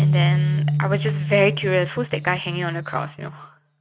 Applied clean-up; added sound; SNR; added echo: neural mask model RNNoise.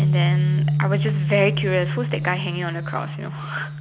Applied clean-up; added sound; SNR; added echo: none; Bass guitar; -3 dB; none.